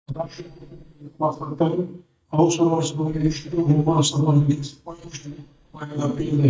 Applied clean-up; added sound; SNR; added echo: neural mask model DeepFilterNet 3.